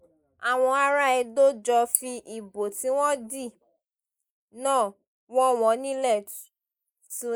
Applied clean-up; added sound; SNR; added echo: neural mask model Resemble Enhance denoiser.